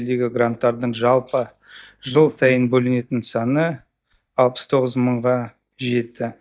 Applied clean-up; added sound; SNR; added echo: neural mask model DeepFilterNet 3.